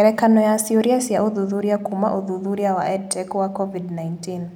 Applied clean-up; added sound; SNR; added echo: none; none; none; none.